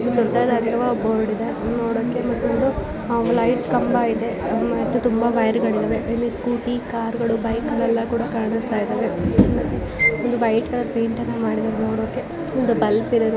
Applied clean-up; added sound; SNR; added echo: none; Bowed string instrument; 6 dB; none.